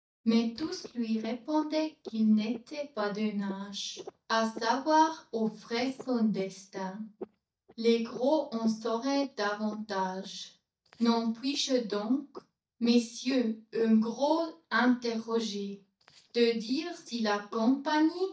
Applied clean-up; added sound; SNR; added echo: neural mask model DeepFilterNet 3.